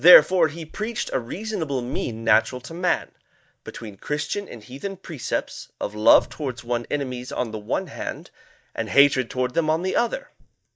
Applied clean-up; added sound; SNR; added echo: neural mask model DeepFilterNet 3.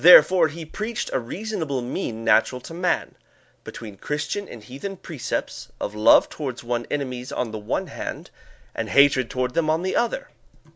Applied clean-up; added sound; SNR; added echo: none; none; none; none.